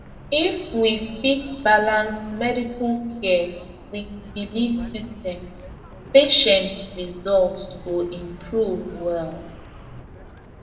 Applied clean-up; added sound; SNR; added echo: none; Car; 17 dB; reverberation time 0.8 s.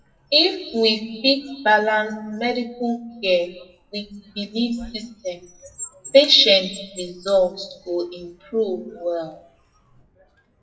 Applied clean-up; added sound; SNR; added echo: classical method WPE with log-MMSE.